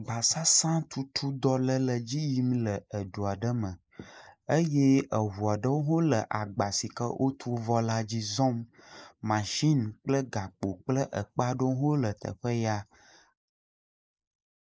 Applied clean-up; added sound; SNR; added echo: neural mask model Resemble Enhance denoiser.